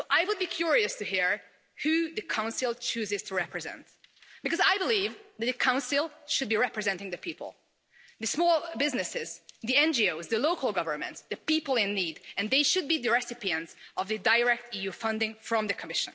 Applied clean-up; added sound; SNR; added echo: none; none; none; none.